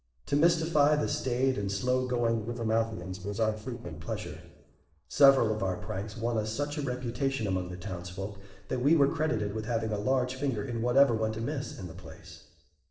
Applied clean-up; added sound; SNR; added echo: neural separator model SepFormer DNS4.